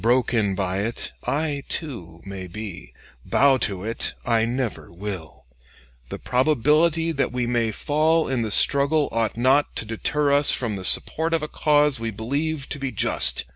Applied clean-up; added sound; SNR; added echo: none; none; none; none.